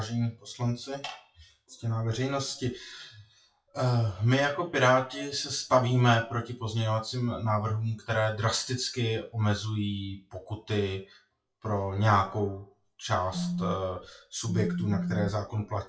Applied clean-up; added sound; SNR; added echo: classical method WPE with log-MMSE.